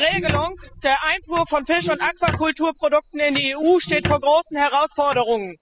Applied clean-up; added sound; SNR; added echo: classical method spectral subtraction.